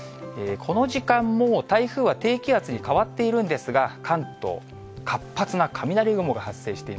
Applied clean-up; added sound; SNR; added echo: none; none; none; none.